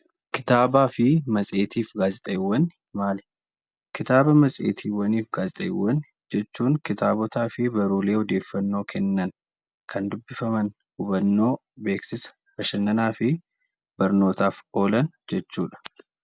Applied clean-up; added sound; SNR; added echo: none; none; none; none.